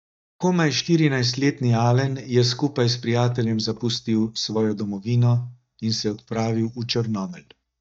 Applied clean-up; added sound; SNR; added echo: neural mask model DeepFilterNet 3.